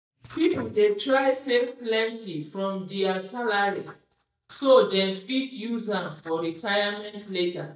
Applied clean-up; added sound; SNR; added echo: neural mask model DeepFilterNet 3.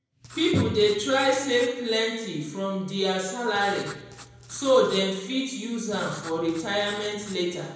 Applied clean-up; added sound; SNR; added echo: none; Writing; 19 dB; reverberation time 0.9 s.